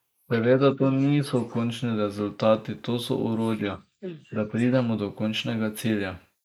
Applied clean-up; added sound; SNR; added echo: neural mask model Resemble Enhance denoiser.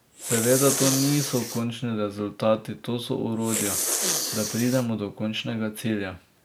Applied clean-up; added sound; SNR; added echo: none; Respiratory sounds; 5 dB; none.